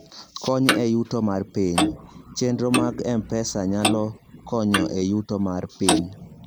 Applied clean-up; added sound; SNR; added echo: none; Clock; 4 dB; none.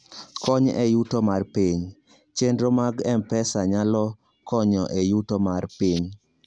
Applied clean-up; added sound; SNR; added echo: none; none; none; none.